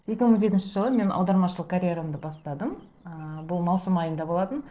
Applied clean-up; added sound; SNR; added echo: neural separator model SepFormer DNS4.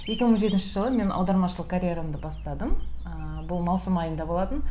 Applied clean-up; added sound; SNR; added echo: none; Bird vocalization, bird call, bird song; 5 dB; none.